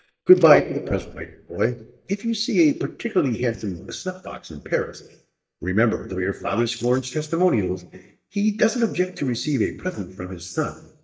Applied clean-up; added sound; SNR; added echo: neural mask model DeepFilterNet 3.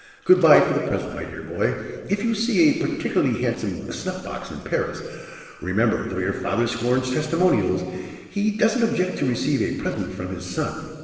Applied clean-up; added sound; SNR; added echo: neural separator model SepFormer DNS4.